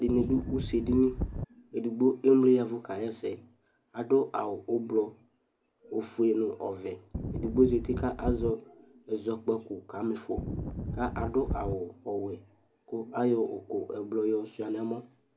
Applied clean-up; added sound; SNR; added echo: none; Wind; 4 dB; none.